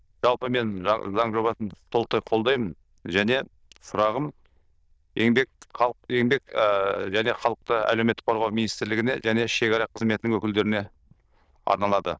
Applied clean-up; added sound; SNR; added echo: neural diffusion model UNIVERSE++.